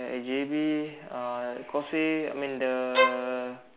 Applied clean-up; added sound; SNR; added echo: none; Bowed string instrument; -3 dB; none.